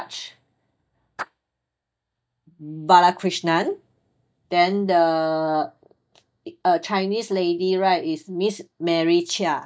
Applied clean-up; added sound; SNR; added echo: neural mask model DeepFilterNet 3.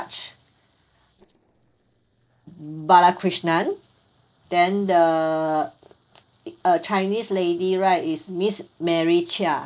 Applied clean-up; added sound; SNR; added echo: neural separator model SepFormer DNS4.